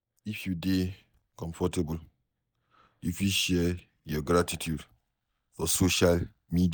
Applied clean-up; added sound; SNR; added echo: neural mask model DeepFilterNet 3.